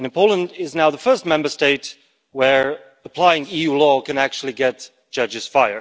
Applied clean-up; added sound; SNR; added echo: none; none; none; none.